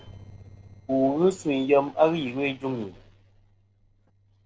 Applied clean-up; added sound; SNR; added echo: neural separator model SepFormer DNS4.